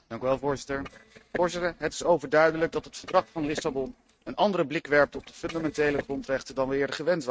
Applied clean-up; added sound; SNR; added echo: neural mask model RNNoise.